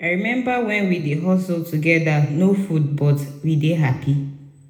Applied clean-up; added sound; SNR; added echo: none; none; none; reverberation time 0.9 s.